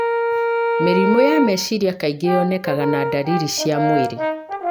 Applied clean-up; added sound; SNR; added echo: none; Brass instrument; 1 dB; none.